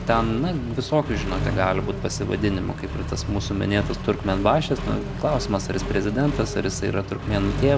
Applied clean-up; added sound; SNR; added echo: none; Accelerating, revving, vroom; 5 dB; none.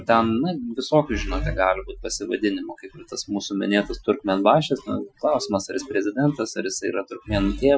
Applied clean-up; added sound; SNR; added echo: classical method Wiener filter.